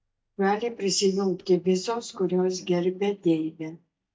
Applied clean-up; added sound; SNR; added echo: neural mask model DeepFilterNet 3.